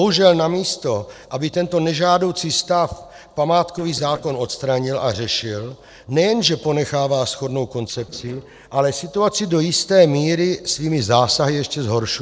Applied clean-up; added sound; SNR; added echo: neural separator model SepFormer DNS4.